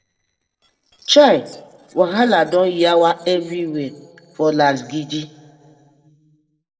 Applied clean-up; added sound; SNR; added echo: neural separator model SepFormer DNS4.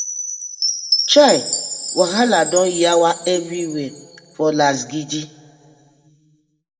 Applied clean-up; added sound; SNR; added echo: none; Chime; 7 dB; reverberation time 1.0 s.